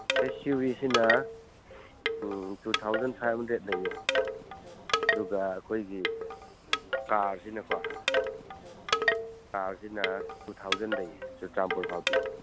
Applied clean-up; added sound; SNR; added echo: none; Wind chime / Wood; -1 dB; none.